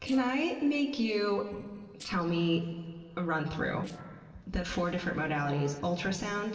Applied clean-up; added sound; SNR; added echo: neural separator model SepFormer DNS4.